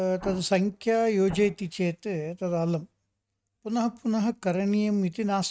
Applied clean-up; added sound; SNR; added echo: neural mask model RNNoise.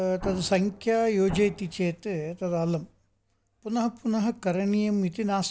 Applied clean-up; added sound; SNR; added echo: none; Explosion; 13 dB; none.